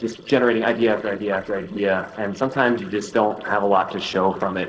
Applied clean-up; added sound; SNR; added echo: neural separator model SepFormer DNS4.